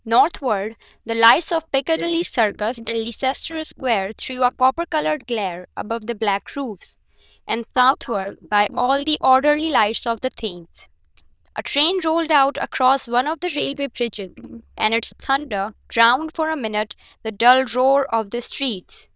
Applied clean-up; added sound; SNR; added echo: neural diffusion model UNIVERSE++.